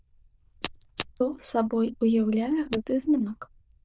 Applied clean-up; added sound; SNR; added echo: neural diffusion model UNIVERSE++.